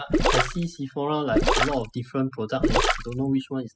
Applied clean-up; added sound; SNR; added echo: classical method spectral subtraction.